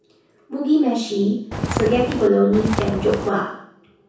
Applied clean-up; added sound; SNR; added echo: none; Walk, footsteps; 4 dB; reverberation time 0.6 s.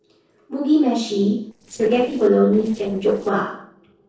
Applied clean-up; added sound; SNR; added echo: neural separator model SepFormer DNS4.